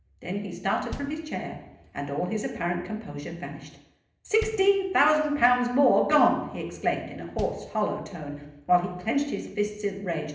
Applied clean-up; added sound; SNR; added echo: none; Bass drum; 20 dB; reverberation time 0.8 s.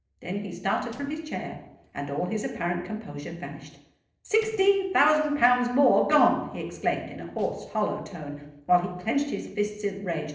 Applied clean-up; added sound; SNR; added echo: neural separator model SepFormer DNS4.